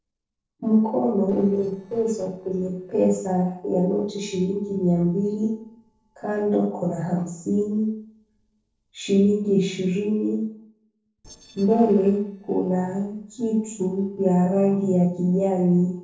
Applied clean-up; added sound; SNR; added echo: neural separator model SepFormer DNS4.